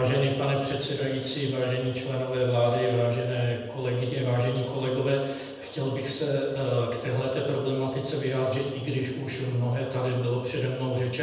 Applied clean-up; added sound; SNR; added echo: none; none; none; reverberation time 1.1 s.